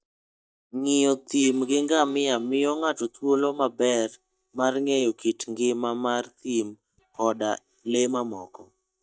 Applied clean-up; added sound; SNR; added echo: neural mask model DeepFilterNet 3.